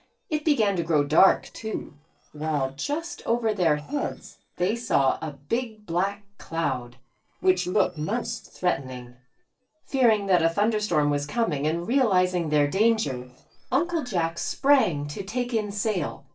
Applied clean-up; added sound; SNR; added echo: neural separator model SepFormer DNS4.